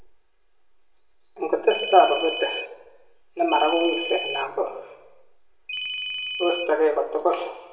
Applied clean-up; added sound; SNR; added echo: none; Ringtone; 6 dB; reverberation time 0.8 s.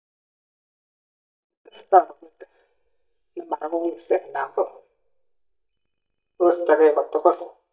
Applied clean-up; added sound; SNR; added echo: neural mask model DeepFilterNet 3.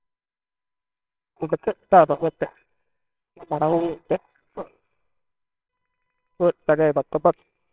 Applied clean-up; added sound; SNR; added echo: neural separator model SepFormer WHAMR!.